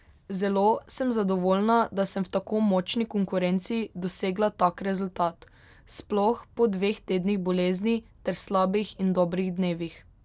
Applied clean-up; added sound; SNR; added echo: none; none; none; none.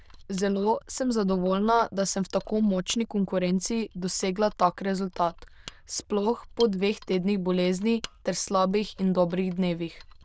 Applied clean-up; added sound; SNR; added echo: neural diffusion model UNIVERSE++.